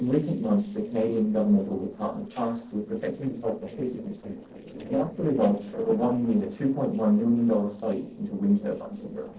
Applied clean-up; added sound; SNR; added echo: neural separator model SepFormer DNS4.